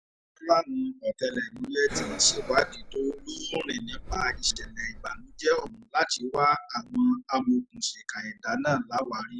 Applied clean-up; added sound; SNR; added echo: none; Breathing; 11 dB; none.